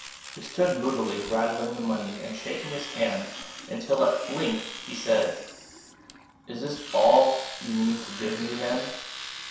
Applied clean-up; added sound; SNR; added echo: none; Domestic sounds, home sounds; 13 dB; reverberation time 0.7 s.